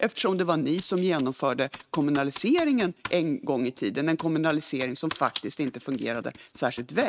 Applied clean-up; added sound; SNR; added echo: neural mask model RNNoise.